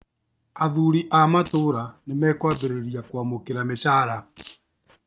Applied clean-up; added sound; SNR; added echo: neural mask model RNNoise.